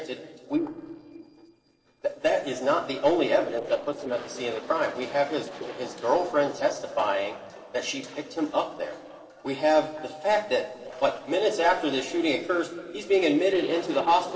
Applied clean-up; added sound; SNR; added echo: neural separator model SepFormer DNS4.